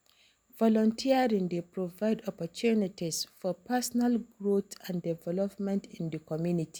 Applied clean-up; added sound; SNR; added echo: none; none; none; none.